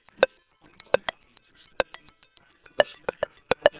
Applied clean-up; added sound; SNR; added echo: neural separator model SepFormer WHAMR!.